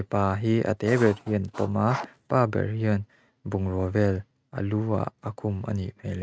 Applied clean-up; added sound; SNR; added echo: neural mask model RNNoise.